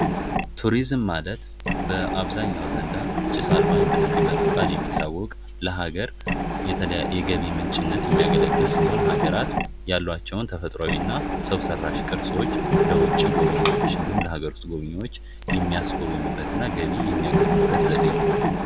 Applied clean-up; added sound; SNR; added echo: none; Mechanisms; -5 dB; none.